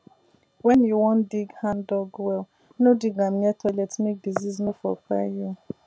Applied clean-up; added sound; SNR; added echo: none; none; none; none.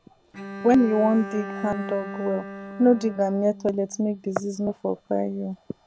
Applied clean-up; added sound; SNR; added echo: none; Bowed string instrument; 13 dB; none.